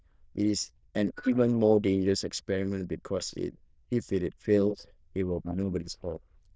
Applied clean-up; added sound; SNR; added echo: neural diffusion model UNIVERSE++.